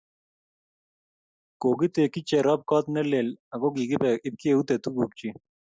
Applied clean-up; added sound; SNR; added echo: none; none; none; none.